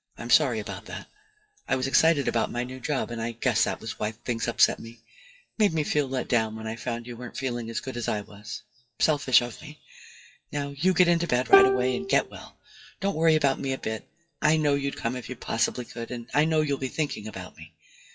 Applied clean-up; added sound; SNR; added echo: classical method WPE with log-MMSE.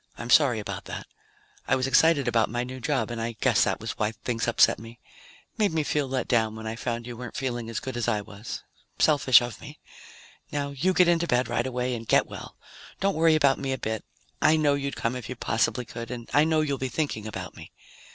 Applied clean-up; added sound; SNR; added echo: none; none; none; none.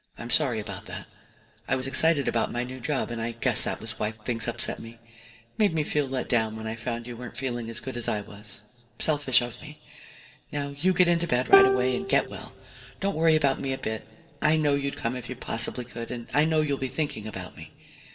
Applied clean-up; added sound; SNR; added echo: none; Plucked string instrument; -1 dB; reverberation time 1.9 s.